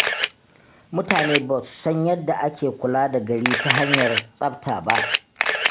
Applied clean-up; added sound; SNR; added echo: none; Camera; 2 dB; none.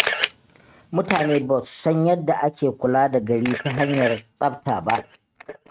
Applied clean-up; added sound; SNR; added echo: neural mask model RNNoise.